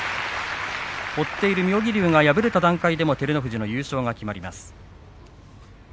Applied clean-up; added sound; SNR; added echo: none; none; none; none.